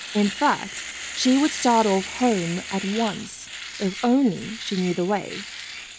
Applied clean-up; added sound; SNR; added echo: none; Domestic sounds, home sounds; 11 dB; none.